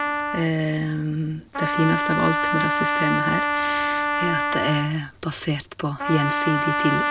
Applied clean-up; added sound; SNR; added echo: none; Trumpet; 0 dB; none.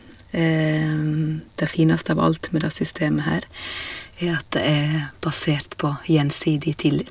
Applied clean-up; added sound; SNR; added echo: none; none; none; none.